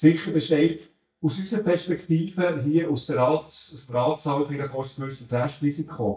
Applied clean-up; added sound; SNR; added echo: neural mask model DeepFilterNet 3.